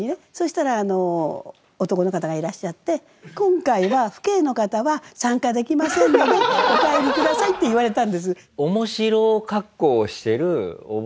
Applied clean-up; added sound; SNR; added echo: none; none; none; none.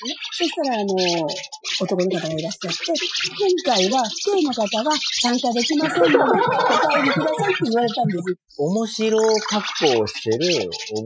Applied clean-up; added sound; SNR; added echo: classical method Wiener filter.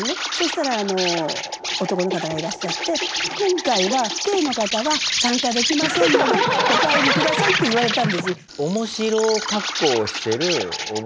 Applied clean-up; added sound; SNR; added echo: none; Insect; 3 dB; none.